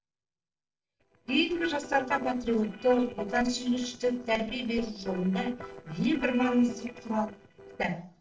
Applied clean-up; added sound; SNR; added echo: neural separator model SepFormer DNS4.